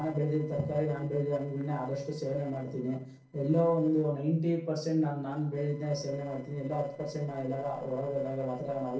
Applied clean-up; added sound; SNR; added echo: neural separator model SepFormer DNS4.